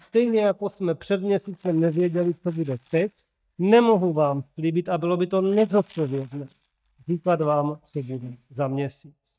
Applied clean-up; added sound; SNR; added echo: neural mask model DeepFilterNet 3.